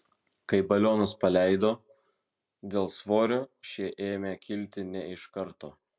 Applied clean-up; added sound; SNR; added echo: none; none; none; none.